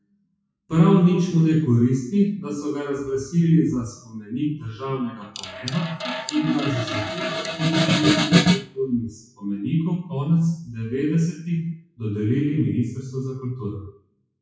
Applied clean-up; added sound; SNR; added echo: classical method WPE with log-MMSE.